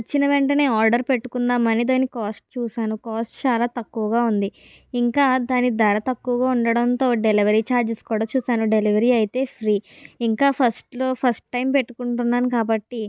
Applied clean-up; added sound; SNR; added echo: none; none; none; none.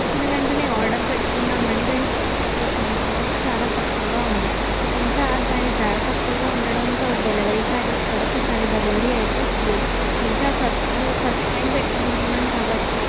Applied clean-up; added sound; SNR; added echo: none; Water; -5 dB; none.